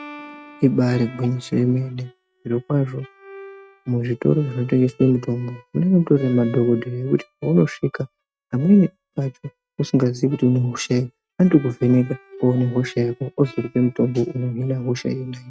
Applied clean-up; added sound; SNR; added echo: neural mask model RNNoise.